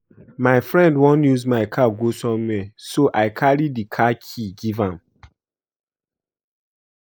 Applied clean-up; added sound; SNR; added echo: neural mask model Resemble Enhance denoiser.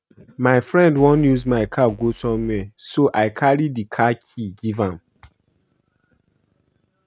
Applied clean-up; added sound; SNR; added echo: neural mask model RNNoise.